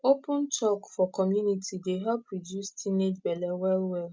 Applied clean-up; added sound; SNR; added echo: none; none; none; none.